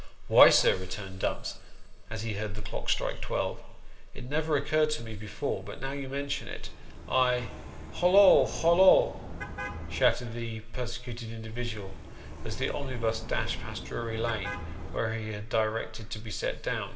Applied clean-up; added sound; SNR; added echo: none; Car passing by; 11 dB; reverberation time 1.7 s.